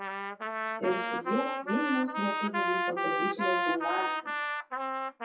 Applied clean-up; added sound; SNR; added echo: classical method WPE with log-MMSE.